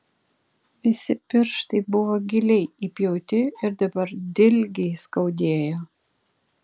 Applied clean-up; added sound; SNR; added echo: none; none; none; none.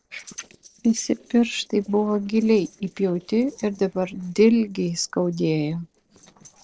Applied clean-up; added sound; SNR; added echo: neural separator model SepFormer DNS4.